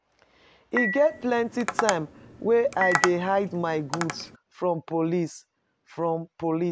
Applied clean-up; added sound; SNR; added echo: none; Dishes, pots, and pans / Chink, clink + Tap; 4 dB; none.